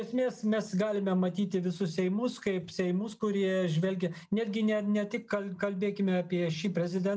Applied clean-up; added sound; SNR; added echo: none; none; none; none.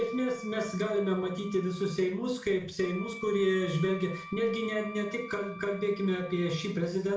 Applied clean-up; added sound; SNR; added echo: none; Wind instrument, woodwind instrument; 16 dB; reverberation time 0.4 s.